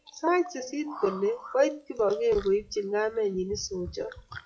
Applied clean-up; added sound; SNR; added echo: classical method WPE with log-MMSE.